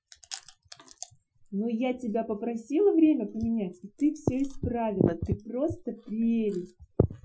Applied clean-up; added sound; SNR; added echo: classical method Wiener filter.